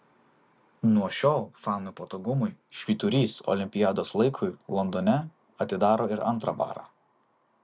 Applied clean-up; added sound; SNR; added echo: none; none; none; none.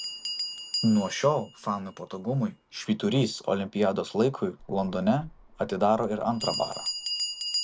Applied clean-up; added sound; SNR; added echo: none; Bell; 9 dB; none.